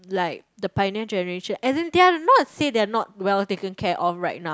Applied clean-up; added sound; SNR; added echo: none; none; none; none.